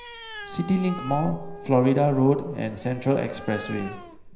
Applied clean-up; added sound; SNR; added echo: none; Animal; 14 dB; reverberation time 0.9 s.